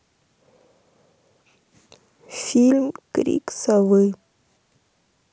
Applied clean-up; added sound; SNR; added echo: none; none; none; none.